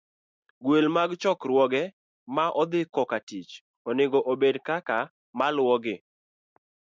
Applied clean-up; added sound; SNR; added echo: none; none; none; none.